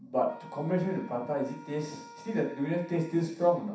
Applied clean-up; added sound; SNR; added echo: none; Wind instrument, woodwind instrument; 19 dB; reverberation time 0.7 s.